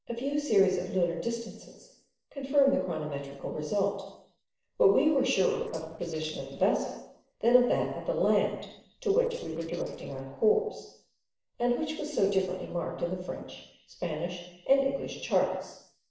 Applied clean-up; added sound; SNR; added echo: neural separator model SepFormer DNS4.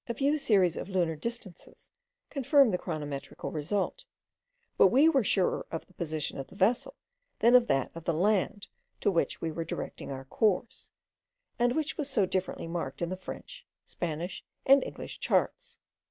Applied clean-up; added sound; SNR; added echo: none; none; none; none.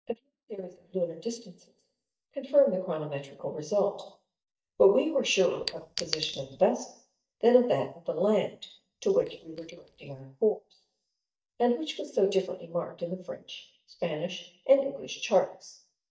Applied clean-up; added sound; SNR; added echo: neural mask model DeepFilterNet 3.